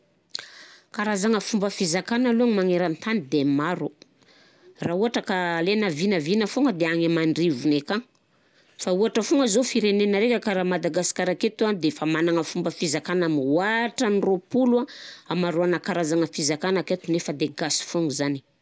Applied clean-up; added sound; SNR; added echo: none; none; none; none.